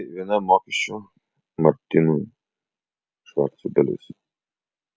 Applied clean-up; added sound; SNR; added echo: none; none; none; none.